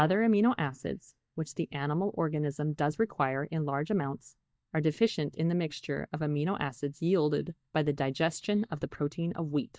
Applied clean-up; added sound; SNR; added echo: neural mask model DeepFilterNet 3.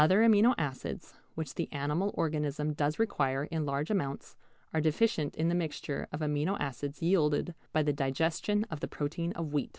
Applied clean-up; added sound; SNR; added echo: none; none; none; none.